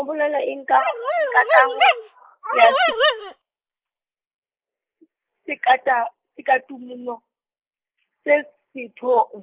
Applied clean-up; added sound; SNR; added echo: neural mask model Resemble Enhance denoiser.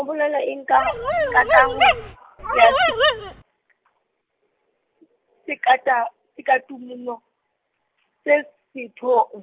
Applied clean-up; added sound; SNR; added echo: none; Dog; -3 dB; none.